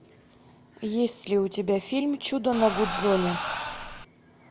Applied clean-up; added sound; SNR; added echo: none; Crowd; 5 dB; none.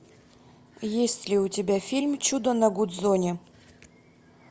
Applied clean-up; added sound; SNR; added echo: none; none; none; none.